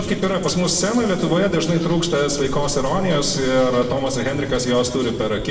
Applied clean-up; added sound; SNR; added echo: none; Bathtub (filling or washing); 13 dB; reverberation time 1.6 s.